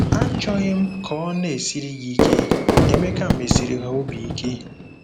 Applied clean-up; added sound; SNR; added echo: none; Fireworks; -4 dB; none.